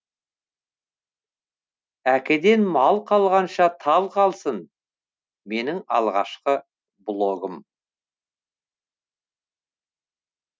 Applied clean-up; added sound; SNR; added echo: none; none; none; none.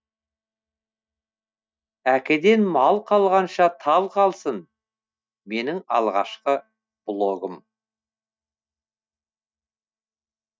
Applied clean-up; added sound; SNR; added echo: neural mask model DeepFilterNet 3.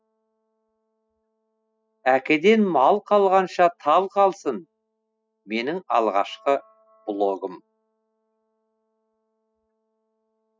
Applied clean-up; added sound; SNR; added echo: classical method spectral subtraction.